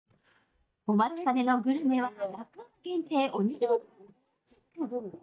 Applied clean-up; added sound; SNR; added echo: neural mask model DeepFilterNet 3.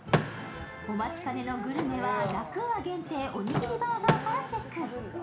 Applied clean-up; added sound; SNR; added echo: none; Door / Car; 3 dB; reverberation time 0.4 s.